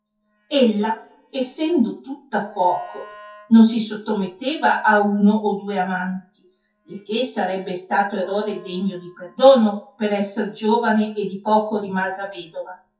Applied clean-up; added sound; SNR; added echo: classical method WPE with log-MMSE.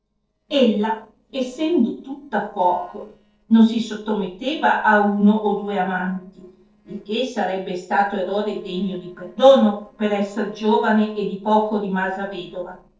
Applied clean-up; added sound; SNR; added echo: neural separator model SepFormer DNS4.